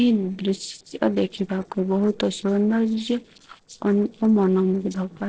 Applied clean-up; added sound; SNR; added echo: neural separator model SepFormer DNS4.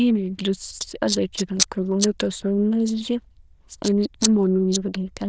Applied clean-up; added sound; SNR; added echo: neural diffusion model UNIVERSE++.